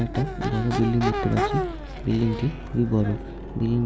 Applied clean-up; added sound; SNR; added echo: none; Crowd / Race car, auto racing / Accelerating, revving, vroom; 7 dB; none.